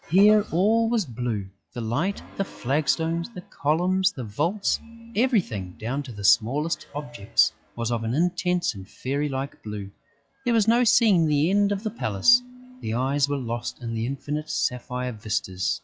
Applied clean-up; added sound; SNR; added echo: classical method log-MMSE.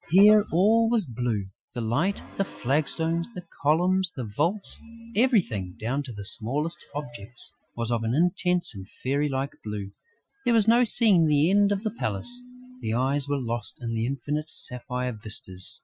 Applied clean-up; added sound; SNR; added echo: classical method Wiener filter.